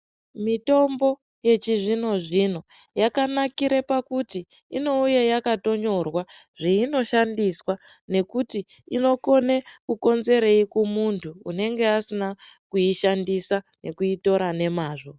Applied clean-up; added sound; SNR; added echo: none; none; none; none.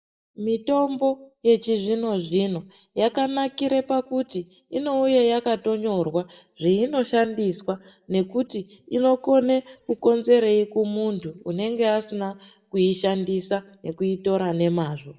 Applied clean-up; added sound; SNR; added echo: neural mask model DeepFilterNet 3.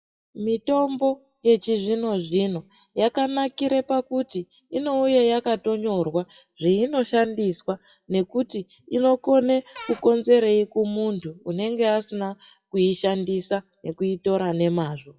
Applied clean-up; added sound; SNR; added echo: classical method WPE with log-MMSE.